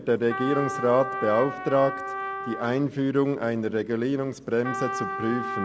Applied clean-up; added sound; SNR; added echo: none; Trumpet; 8 dB; none.